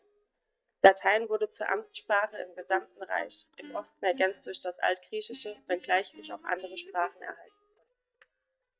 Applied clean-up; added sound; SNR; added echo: neural mask model DeepFilterNet 3.